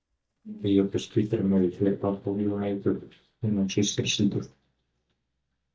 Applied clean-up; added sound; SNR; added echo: neural mask model DeepFilterNet 3.